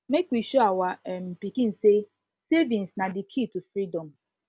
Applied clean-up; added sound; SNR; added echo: none; none; none; none.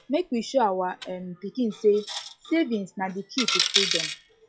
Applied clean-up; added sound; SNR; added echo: classical method log-MMSE.